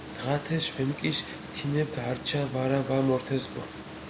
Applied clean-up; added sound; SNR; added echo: none; Boat, Water vehicle; 11 dB; none.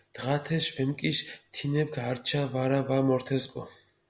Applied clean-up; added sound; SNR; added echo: none; none; none; none.